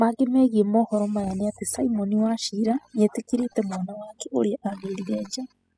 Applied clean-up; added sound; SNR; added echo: classical method spectral subtraction.